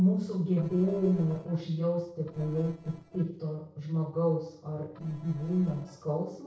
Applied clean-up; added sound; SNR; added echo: neural separator model SepFormer DNS4.